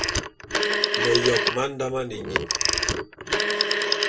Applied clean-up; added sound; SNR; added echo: none; Telephone; -5 dB; reverberation time 0.2 s.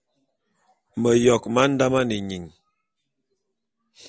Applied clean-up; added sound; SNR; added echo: none; none; none; none.